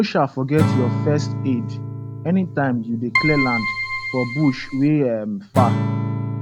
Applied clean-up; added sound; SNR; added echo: none; Keyboard (musical) + Acoustic guitar / Strum; 2 dB; none.